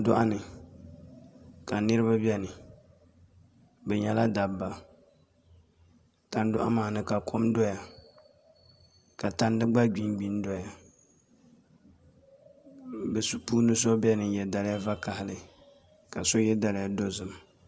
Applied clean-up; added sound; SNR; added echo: none; none; none; none.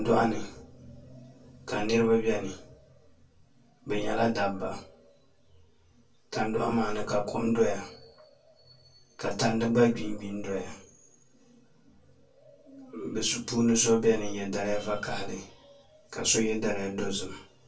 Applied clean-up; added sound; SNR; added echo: none; none; none; reverberation time 0.2 s.